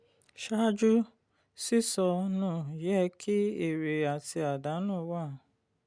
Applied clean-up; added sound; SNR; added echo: none; none; none; none.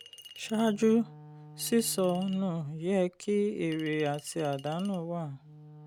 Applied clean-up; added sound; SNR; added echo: none; Wind instrument, woodwind instrument + Chink, clink; 20 dB; none.